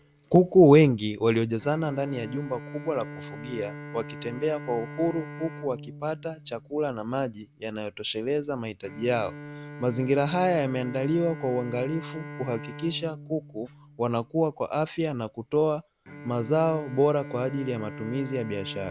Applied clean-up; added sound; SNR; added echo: none; Bowed string instrument; 15 dB; none.